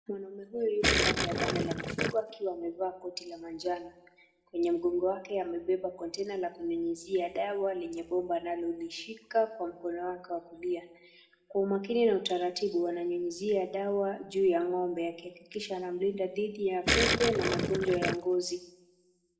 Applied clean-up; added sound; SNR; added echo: none; Gurgling; -1 dB; reverberation time 0.7 s.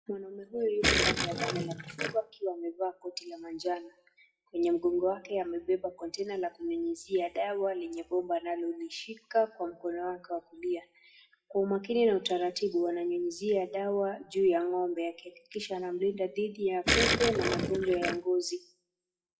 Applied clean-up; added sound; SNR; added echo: classical method WPE with log-MMSE.